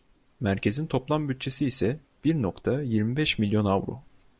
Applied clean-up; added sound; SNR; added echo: none; none; none; none.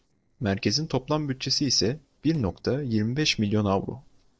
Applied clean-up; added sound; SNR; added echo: neural separator model SepFormer DNS4.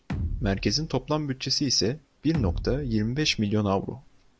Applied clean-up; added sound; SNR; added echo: none; Bass drum; 7 dB; none.